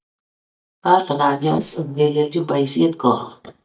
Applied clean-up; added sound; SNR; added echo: neural mask model DeepFilterNet 3.